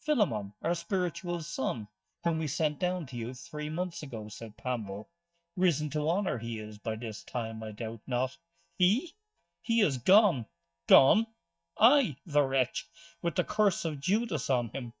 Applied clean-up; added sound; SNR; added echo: neural mask model DeepFilterNet 3.